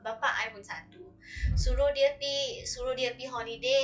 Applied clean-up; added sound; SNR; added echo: classical method log-MMSE.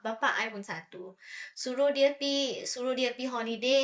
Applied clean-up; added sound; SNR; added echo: neural mask model Resemble Enhance denoiser.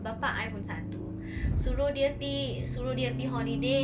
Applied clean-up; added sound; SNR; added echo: none; Accelerating, revving, vroom; 0 dB; none.